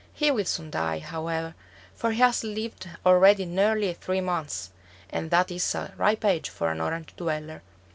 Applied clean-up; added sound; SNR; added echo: none; none; none; none.